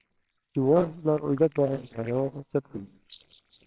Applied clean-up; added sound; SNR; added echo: neural separator model SepFormer WHAMR!.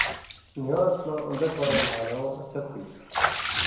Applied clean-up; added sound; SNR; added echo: none; Bathtub (filling or washing) / Water / Liquid; 2 dB; reverberation time 1.0 s.